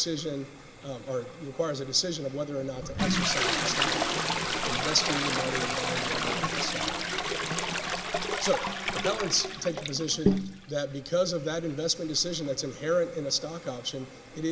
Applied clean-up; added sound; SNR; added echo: none; Toilet flush; 0 dB; none.